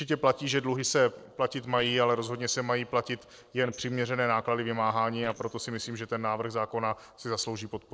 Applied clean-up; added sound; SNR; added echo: neural separator model SepFormer DNS4.